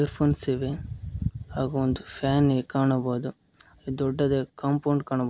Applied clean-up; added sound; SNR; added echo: none; none; none; none.